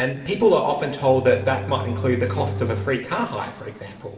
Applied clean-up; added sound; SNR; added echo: none; Bowed string instrument; 7 dB; reverberation time 2.9 s.